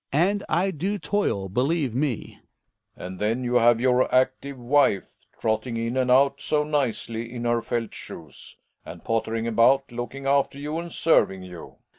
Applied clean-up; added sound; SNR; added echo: none; none; none; none.